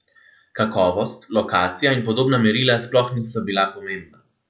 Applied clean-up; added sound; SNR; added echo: none; none; none; none.